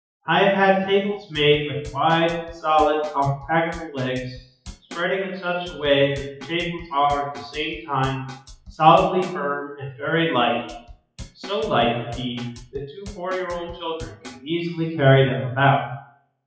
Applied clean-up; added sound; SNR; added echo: classical method WPE with log-MMSE.